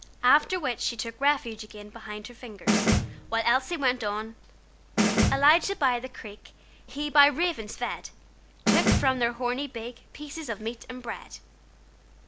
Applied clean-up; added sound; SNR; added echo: none; Snare drum; -2 dB; none.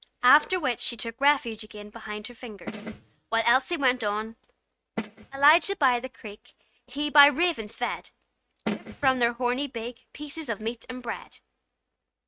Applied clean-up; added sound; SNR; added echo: neural mask model RNNoise.